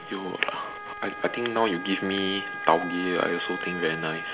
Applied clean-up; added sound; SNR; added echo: none; Wind instrument, woodwind instrument; 8 dB; none.